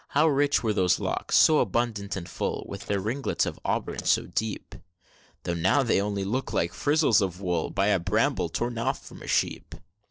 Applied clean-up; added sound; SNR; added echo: neural separator model SepFormer DNS4.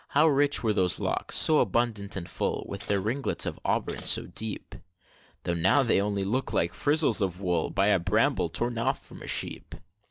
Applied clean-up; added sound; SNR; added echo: none; Scissors; 7 dB; none.